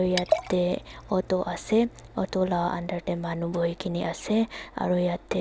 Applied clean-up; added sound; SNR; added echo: none; Liquid; 8 dB; none.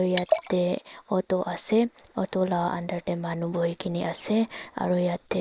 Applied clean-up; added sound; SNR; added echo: neural mask model Resemble Enhance denoiser.